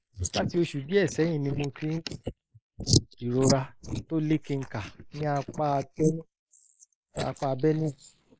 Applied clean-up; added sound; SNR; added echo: neural mask model Resemble Enhance denoiser.